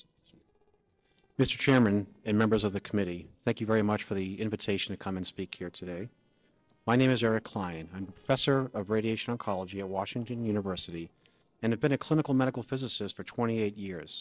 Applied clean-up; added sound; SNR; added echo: neural separator model SepFormer DNS4.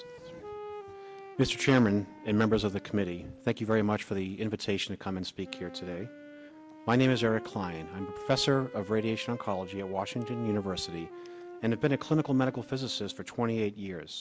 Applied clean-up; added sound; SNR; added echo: none; Wind instrument, woodwind instrument; 15 dB; none.